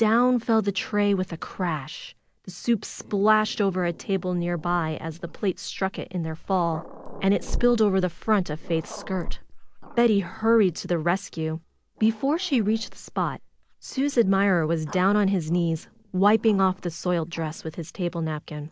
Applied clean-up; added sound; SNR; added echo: none; Growling; 12 dB; none.